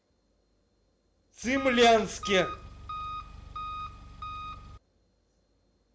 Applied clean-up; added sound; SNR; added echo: none; Engine; 8 dB; none.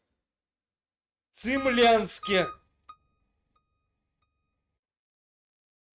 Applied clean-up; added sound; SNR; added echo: neural mask model RNNoise.